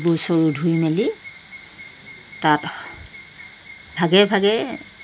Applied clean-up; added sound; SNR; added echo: none; none; none; none.